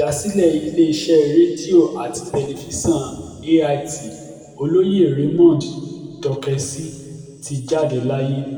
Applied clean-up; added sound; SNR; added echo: none; none; none; reverberation time 2.1 s.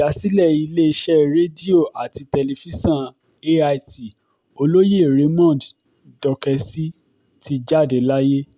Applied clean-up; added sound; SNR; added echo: none; none; none; none.